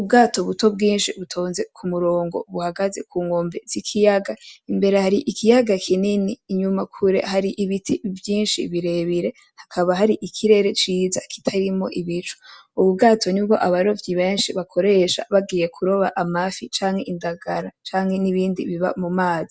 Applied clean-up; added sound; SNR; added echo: none; none; none; none.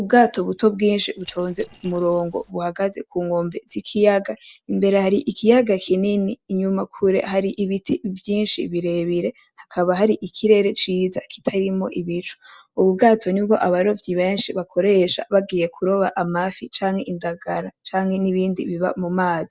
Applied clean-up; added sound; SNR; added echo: neural separator model SepFormer DNS4.